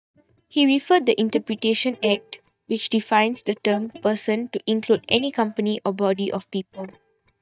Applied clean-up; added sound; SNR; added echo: neural mask model DeepFilterNet 3.